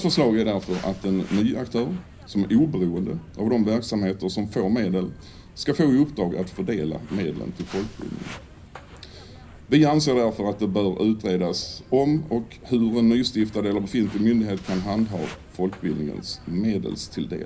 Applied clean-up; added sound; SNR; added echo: none; Walk, footsteps; 20 dB; reverberation time 0.5 s.